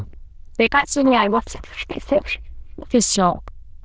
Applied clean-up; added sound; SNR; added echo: neural diffusion model UNIVERSE++.